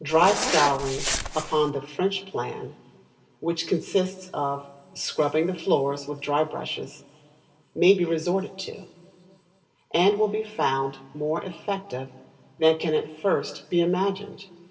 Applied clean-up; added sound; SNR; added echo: none; Zipper (clothing); 3 dB; reverberation time 2.8 s.